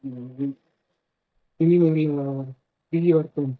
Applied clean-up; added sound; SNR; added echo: neural mask model DeepFilterNet 3.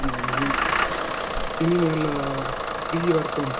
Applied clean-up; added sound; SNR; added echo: none; Engine starting / Bus; 0 dB; reverberation time 0.2 s.